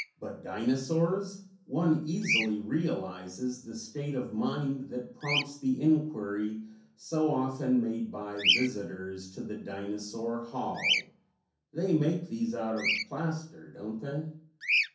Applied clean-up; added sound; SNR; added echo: none; Bird vocalization, bird call, bird song; 5 dB; reverberation time 0.6 s.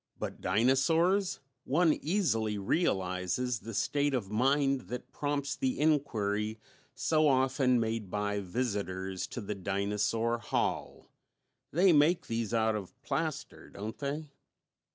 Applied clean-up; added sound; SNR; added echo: none; none; none; none.